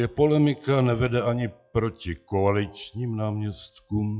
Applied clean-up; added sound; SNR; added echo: classical method log-MMSE.